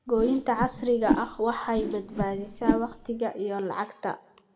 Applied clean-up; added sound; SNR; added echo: none; Whoosh, swoosh, swish; 3 dB; reverberation time 1.1 s.